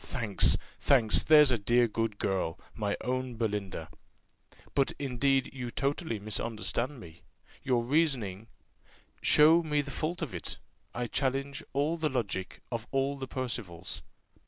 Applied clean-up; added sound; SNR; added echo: none; none; none; none.